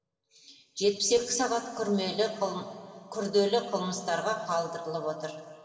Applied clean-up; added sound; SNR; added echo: none; none; none; reverberation time 2.8 s.